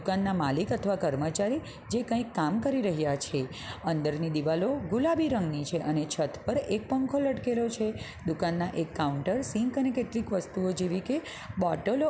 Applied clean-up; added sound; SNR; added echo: none; none; none; none.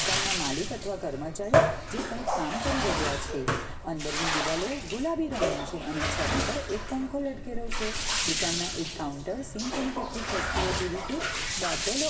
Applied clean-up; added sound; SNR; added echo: none; Bathtub (filling or washing); -3 dB; reverberation time 2.5 s.